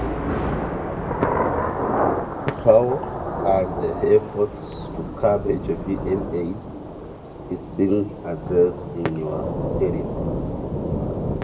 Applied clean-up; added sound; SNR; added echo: none; Thunder / Rain; 2 dB; reverberation time 1.1 s.